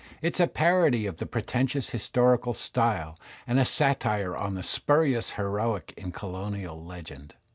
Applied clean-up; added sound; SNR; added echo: none; none; none; none.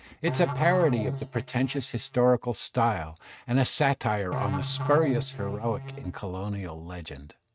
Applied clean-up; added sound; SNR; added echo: neural mask model RNNoise.